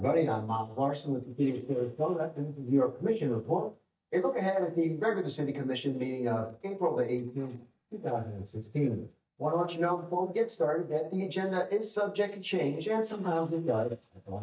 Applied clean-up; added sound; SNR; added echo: neural mask model DeepFilterNet 3.